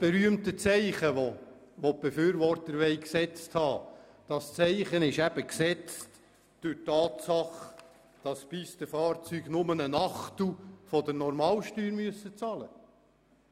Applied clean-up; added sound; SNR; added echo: none; none; none; none.